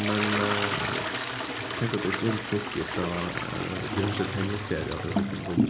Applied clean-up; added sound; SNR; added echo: none; Toilet flush; 0 dB; reverberation time 0.3 s.